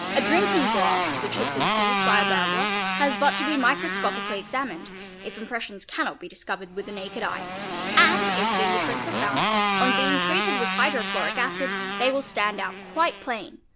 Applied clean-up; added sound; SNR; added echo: none; Motorcycle; -1 dB; none.